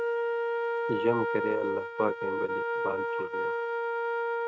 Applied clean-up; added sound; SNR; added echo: neural mask model RNNoise.